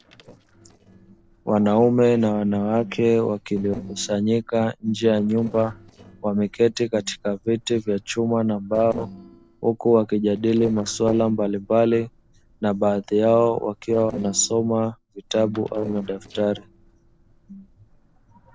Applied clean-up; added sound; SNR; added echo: neural separator model SepFormer DNS4.